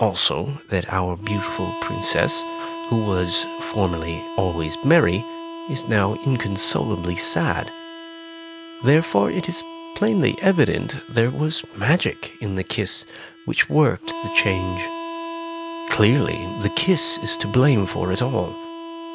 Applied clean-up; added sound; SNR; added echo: none; Harmonica; 11 dB; none.